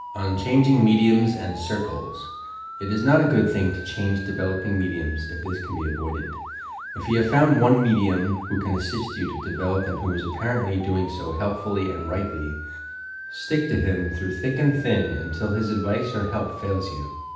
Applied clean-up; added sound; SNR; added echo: none; Motor vehicle (road) / Siren; 12 dB; reverberation time 0.8 s.